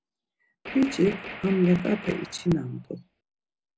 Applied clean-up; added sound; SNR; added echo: none; Gunshot, gunfire; 13 dB; none.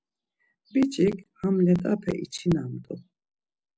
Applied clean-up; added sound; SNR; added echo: none; none; none; none.